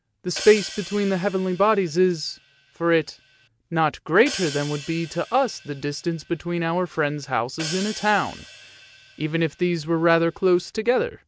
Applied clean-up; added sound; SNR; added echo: none; Hi-hat; 16 dB; none.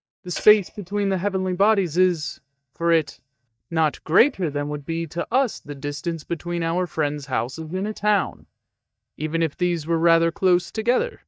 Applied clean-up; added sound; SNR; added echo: neural mask model DeepFilterNet 3.